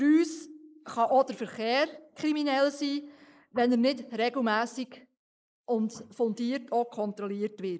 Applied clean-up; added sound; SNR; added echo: neural mask model Resemble Enhance denoiser.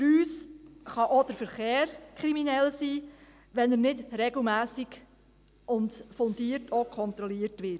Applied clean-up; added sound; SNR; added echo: none; none; none; none.